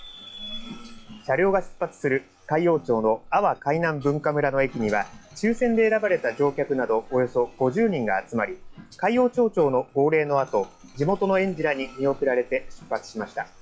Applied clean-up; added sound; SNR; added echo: classical method log-MMSE.